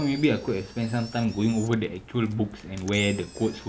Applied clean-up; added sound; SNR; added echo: none; Engine + Crack; 18 dB; none.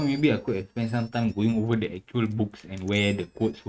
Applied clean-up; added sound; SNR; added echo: neural mask model RNNoise.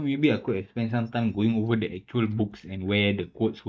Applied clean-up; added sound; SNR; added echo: neural mask model DeepFilterNet 3.